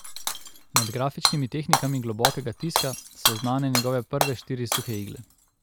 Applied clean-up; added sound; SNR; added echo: none; Shatter / Hammer; 0 dB; none.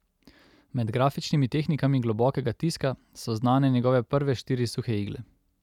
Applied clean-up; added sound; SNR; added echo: none; none; none; none.